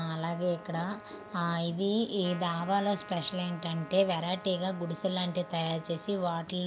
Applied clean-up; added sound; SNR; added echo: none; Trumpet; 17 dB; none.